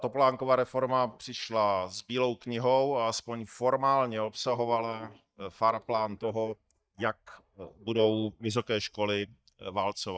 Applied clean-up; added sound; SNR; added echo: neural mask model DeepFilterNet 3.